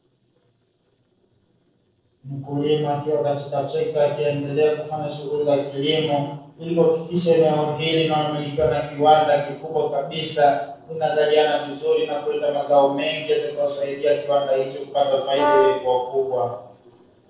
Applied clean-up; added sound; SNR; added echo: neural separator model SepFormer DNS4.